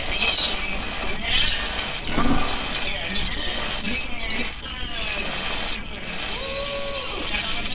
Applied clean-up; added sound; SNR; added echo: neural separator model SepFormer WHAMR!.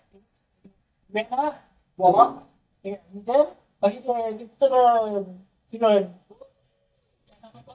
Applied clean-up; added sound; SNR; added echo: neural mask model DeepFilterNet 3.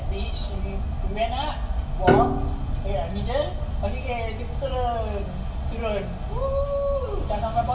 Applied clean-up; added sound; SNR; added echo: none; Piano; 3 dB; reverberation time 0.2 s.